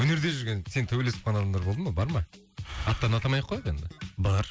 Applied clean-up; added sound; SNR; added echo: none; none; none; none.